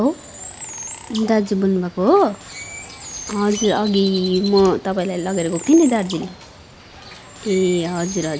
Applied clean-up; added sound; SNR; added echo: none; Bird; 14 dB; none.